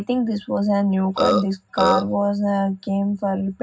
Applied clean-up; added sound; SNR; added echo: none; Burping, eructation; 0 dB; reverberation time 0.4 s.